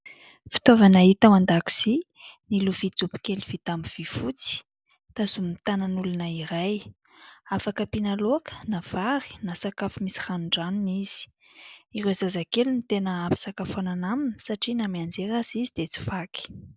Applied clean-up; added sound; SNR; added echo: none; none; none; none.